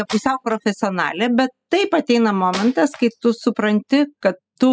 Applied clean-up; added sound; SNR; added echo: classical method spectral subtraction.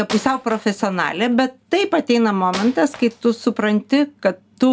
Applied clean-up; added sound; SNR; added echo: none; Wood; 17 dB; none.